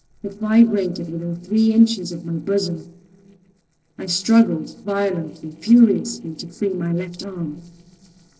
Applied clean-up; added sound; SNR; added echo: neural separator model SepFormer DNS4.